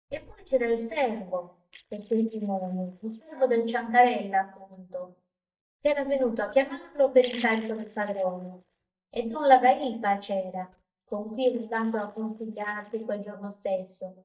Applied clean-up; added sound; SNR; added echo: neural mask model DeepFilterNet 3.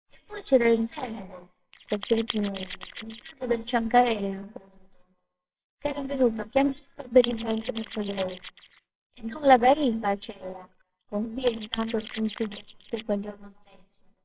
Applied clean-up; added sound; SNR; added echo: neural separator model SepFormer WHAMR!.